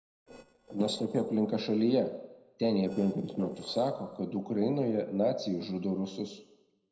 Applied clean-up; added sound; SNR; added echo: neural separator model SepFormer DNS4.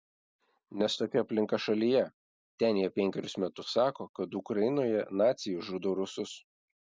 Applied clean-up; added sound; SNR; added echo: none; none; none; none.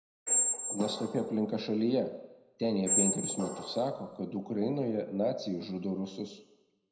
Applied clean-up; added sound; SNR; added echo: none; Squeak; -1 dB; reverberation time 0.7 s.